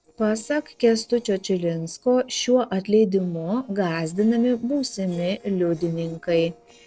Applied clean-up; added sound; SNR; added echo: neural separator model SepFormer DNS4.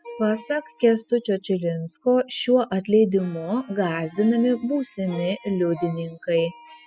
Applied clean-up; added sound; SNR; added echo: classical method spectral subtraction.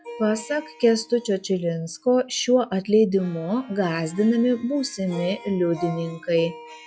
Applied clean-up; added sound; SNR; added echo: classical method log-MMSE.